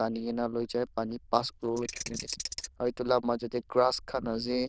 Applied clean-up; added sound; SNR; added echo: neural diffusion model UNIVERSE++.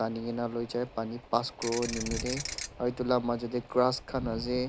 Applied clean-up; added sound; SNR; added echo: none; Ratchet, pawl / Percussion; 7 dB; none.